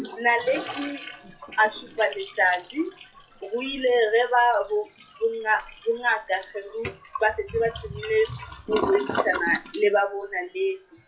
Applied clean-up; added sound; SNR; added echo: classical method WPE with log-MMSE.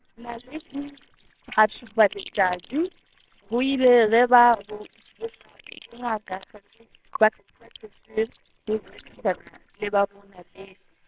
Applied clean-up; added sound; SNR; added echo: neural separator model SepFormer WHAMR!.